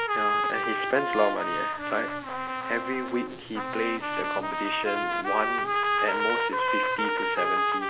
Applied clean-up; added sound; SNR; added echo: none; Trumpet; -3 dB; none.